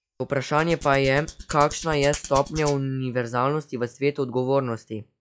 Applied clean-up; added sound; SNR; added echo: classical method log-MMSE.